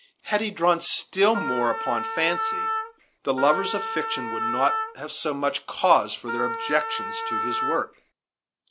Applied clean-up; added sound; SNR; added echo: none; Wind instrument, woodwind instrument; 3 dB; none.